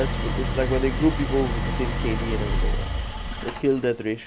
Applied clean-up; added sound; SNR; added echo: none; Idling; -1 dB; none.